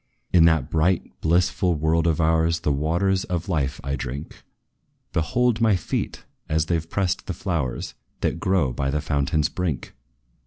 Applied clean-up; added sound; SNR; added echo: none; none; none; none.